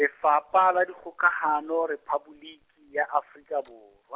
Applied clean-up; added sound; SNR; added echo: none; none; none; none.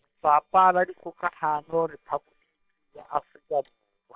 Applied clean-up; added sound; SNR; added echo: neural separator model SepFormer WHAM!.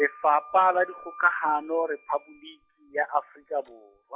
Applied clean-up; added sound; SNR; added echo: classical method log-MMSE.